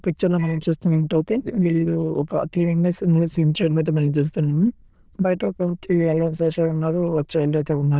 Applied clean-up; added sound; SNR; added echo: neural diffusion model UNIVERSE++.